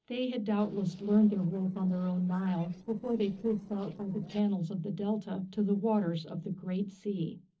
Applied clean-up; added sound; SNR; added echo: neural separator model SepFormer DNS4.